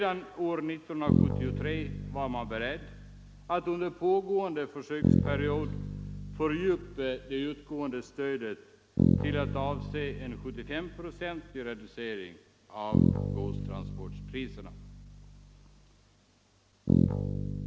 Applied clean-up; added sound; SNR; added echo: none; Bass guitar; -2 dB; none.